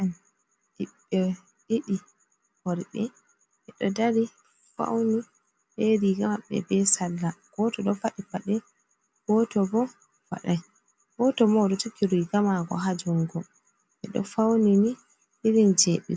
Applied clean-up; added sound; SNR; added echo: none; none; none; none.